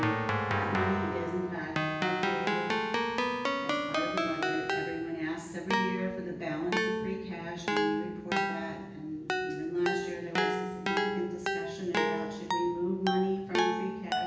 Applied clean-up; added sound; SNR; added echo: none; Keyboard (musical); -3 dB; reverberation time 0.9 s.